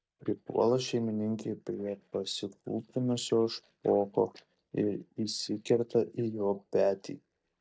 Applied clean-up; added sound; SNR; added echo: neural mask model DeepFilterNet 3.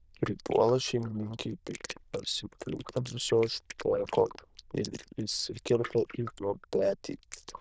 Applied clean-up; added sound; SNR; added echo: neural diffusion model UNIVERSE++.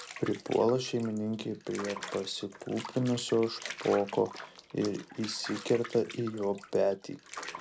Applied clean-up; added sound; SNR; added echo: none; Bathtub (filling or washing) / Water; 13 dB; none.